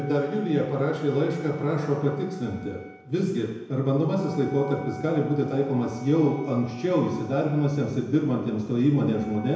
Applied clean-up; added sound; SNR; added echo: none; Wind instrument, woodwind instrument; 20 dB; reverberation time 1.0 s.